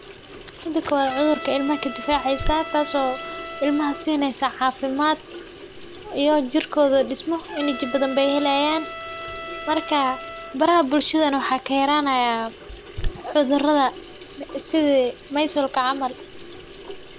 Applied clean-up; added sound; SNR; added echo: none; Sink (filling or washing) / Water tap, faucet + Trumpet; 12 dB; none.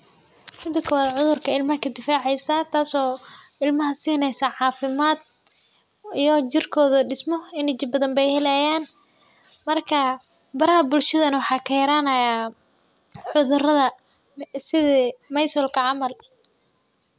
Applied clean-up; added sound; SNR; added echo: none; none; none; none.